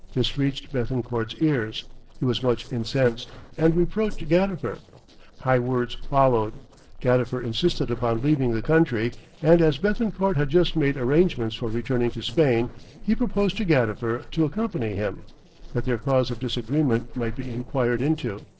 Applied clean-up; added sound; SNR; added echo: neural separator model SepFormer DNS4.